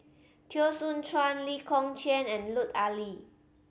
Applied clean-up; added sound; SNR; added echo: none; none; none; none.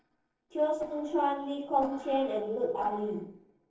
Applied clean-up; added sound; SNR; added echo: neural separator model SepFormer DNS4.